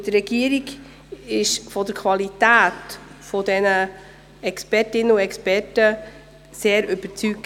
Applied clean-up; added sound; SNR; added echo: none; none; none; none.